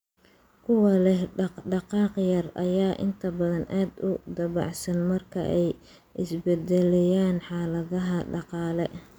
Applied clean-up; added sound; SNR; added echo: none; none; none; none.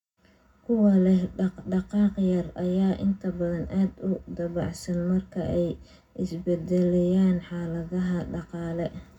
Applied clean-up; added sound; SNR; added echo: none; none; none; reverberation time 0.3 s.